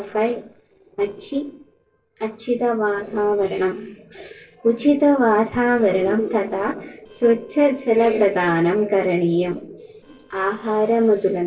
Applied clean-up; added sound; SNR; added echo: neural separator model SepFormer DNS4.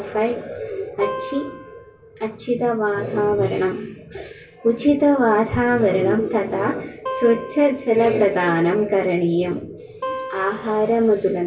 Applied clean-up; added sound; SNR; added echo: none; Acoustic guitar; 11 dB; reverberation time 0.2 s.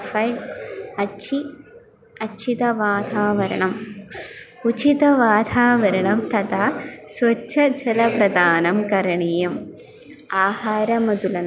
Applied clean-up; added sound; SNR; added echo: none; none; none; none.